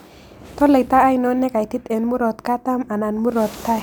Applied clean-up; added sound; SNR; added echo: none; none; none; none.